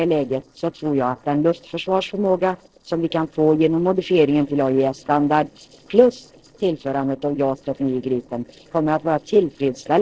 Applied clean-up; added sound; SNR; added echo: neural separator model SepFormer DNS4.